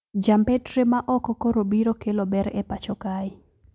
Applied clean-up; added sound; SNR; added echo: none; none; none; none.